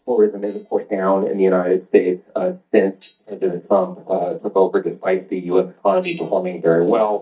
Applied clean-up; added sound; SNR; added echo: neural mask model DeepFilterNet 3.